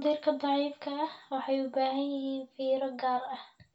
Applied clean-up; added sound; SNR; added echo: none; none; none; reverberation time 0.2 s.